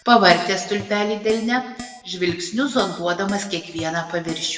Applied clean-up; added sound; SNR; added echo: none; Keyboard (musical); 19 dB; reverberation time 0.9 s.